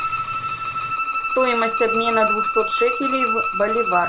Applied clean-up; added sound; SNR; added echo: none; Bowed string instrument; 0 dB; none.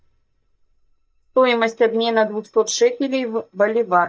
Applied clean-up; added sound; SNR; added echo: neural mask model DeepFilterNet 3.